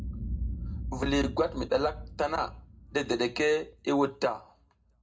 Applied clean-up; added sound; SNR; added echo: none; Boom; 8 dB; reverberation time 0.2 s.